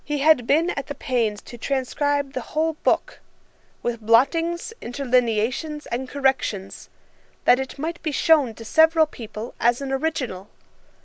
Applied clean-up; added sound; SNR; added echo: none; none; none; none.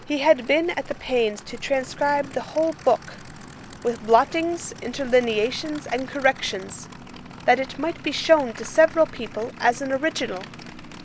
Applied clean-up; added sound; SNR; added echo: none; Idling / Aircraft; 17 dB; none.